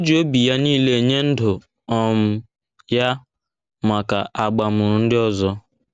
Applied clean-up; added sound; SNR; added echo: none; none; none; none.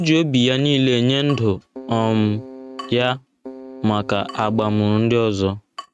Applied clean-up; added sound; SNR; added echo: neural mask model RNNoise.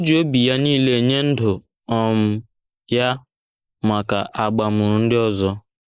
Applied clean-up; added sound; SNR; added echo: neural mask model Resemble Enhance denoiser.